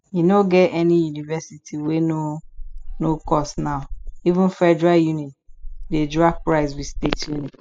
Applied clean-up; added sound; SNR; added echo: classical method spectral subtraction.